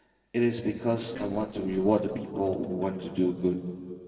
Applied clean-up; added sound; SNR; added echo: neural separator model SepFormer DNS4.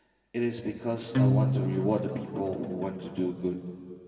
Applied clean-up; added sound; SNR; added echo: none; Acoustic guitar; -2 dB; reverberation time 2.5 s.